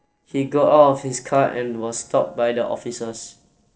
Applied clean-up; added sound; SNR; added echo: neural separator model SepFormer DNS4.